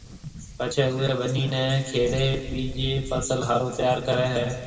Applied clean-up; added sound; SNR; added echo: none; Wind; 13 dB; reverberation time 2.0 s.